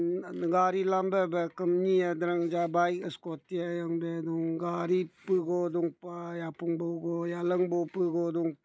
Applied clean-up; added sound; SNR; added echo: none; none; none; none.